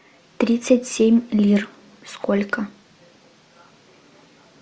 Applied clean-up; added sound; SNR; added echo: none; none; none; none.